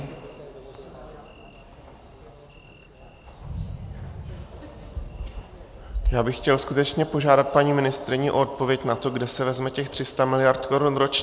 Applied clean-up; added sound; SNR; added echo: none; Thunder; 19 dB; none.